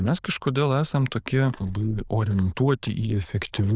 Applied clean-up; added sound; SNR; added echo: neural diffusion model UNIVERSE++.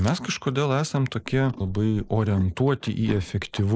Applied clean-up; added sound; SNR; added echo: neural mask model Resemble Enhance denoiser.